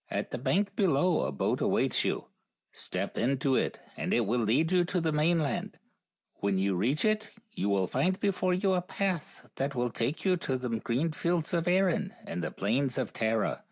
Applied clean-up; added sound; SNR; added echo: none; none; none; none.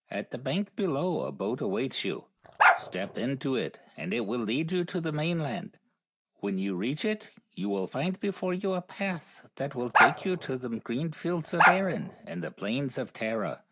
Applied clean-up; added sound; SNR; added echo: none; Bark; -5 dB; none.